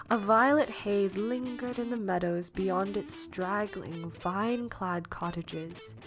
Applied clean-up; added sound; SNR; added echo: none; Electric guitar; 17 dB; none.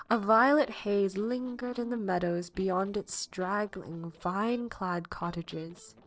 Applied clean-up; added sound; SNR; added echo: neural separator model SepFormer DNS4.